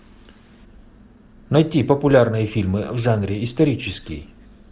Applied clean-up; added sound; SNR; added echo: none; none; none; none.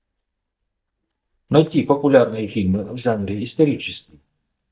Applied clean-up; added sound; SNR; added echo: neural mask model DeepFilterNet 3.